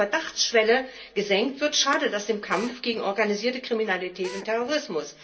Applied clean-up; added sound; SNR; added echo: none; Drill; 17 dB; reverberation time 0.2 s.